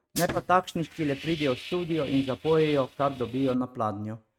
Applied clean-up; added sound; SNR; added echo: neural mask model RNNoise.